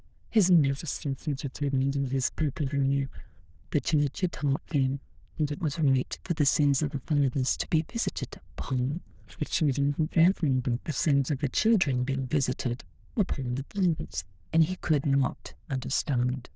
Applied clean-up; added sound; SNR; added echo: neural diffusion model UNIVERSE++.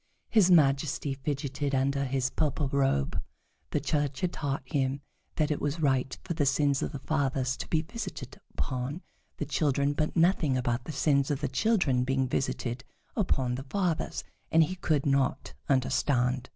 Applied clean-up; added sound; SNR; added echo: none; none; none; none.